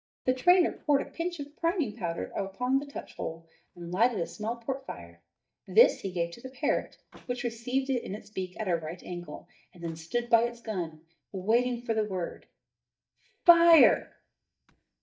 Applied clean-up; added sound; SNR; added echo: neural mask model DeepFilterNet 3.